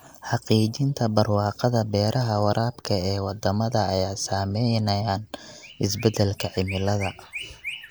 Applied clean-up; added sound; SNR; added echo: neural mask model Resemble Enhance denoiser.